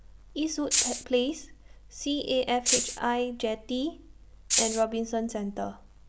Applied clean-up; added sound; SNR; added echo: none; Rattle (instrument); -5 dB; none.